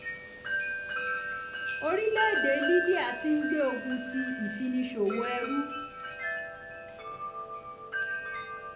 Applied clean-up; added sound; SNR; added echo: none; Wind chime; 2 dB; reverberation time 0.5 s.